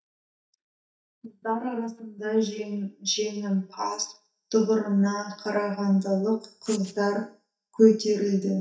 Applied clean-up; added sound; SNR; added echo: neural mask model DeepFilterNet 3.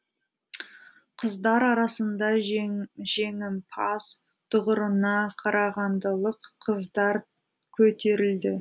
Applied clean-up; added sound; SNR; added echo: none; none; none; none.